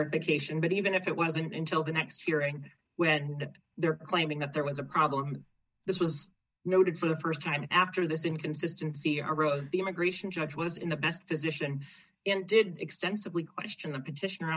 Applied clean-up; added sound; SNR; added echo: neural mask model DeepFilterNet 3.